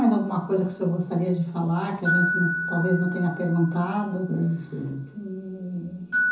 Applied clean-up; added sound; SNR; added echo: none; Glockenspiel; 6 dB; reverberation time 0.6 s.